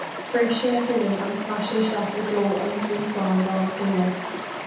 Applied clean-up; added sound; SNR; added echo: none; Stream; 8 dB; reverberation time 0.8 s.